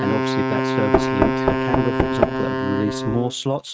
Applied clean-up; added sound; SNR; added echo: neural mask model RNNoise.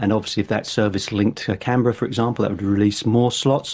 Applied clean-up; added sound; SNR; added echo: none; none; none; none.